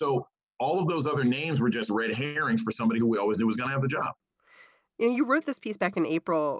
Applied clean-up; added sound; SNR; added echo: none; none; none; none.